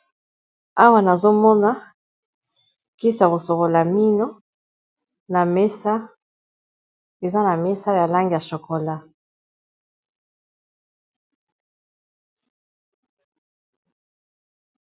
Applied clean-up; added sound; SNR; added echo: none; none; none; none.